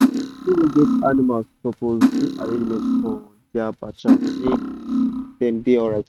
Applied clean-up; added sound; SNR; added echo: neural mask model RNNoise.